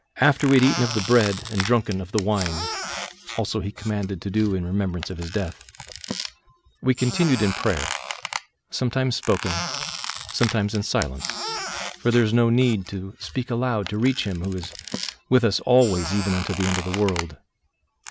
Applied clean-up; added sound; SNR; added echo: none; Squeak; 10 dB; none.